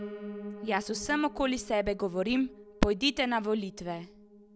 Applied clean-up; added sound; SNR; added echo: none; Piano; 14 dB; none.